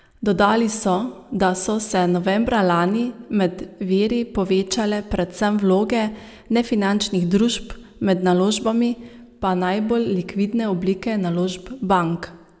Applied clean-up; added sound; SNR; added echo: none; none; none; none.